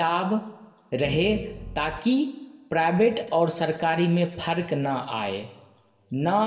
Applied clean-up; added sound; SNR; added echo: none; Piano; 11 dB; reverberation time 1.6 s.